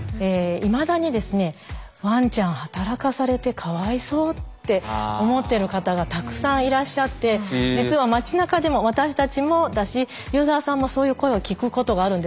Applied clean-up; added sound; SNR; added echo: none; none; none; none.